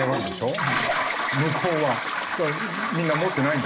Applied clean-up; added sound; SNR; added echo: none; Toilet flush; 1 dB; none.